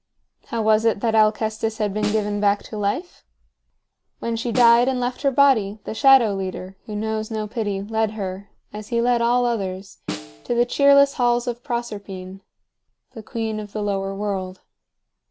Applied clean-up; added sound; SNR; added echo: none; Snare drum; 15 dB; none.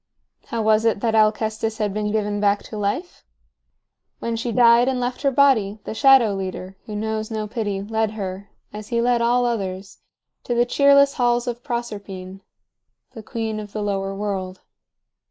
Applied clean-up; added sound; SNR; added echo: neural mask model Resemble Enhance denoiser.